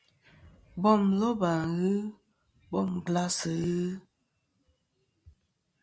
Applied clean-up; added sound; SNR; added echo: none; none; none; none.